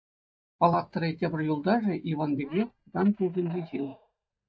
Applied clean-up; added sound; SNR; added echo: neural mask model DeepFilterNet 3.